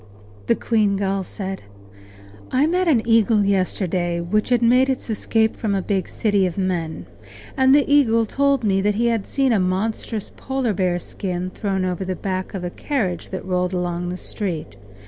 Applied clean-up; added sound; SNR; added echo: none; Engine; 19 dB; none.